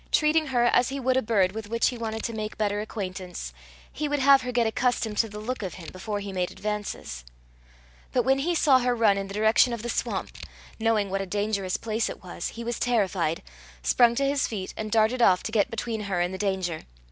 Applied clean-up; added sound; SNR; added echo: none; Scissors; 19 dB; none.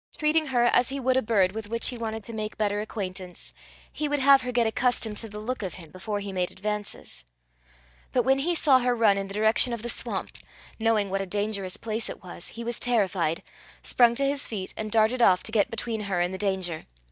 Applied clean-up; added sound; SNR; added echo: neural mask model DeepFilterNet 3.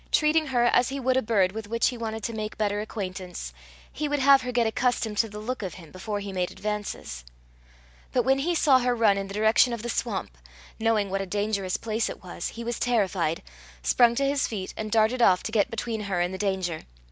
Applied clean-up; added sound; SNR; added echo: none; none; none; none.